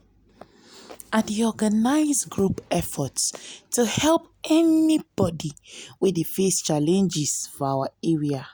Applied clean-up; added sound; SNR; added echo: none; none; none; none.